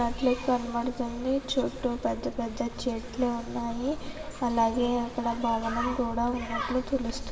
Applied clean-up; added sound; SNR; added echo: none; Train; 16 dB; reverberation time 1.6 s.